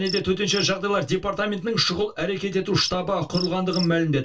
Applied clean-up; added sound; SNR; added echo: none; Cricket; 14 dB; reverberation time 0.2 s.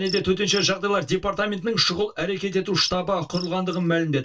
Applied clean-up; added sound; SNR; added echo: neural mask model DeepFilterNet 3.